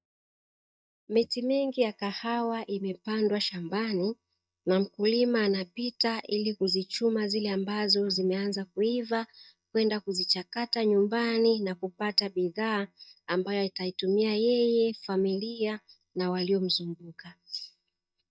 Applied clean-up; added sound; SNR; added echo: neural mask model DeepFilterNet 3.